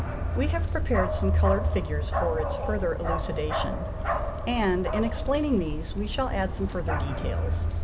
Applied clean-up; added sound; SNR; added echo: none; Bark; -2 dB; none.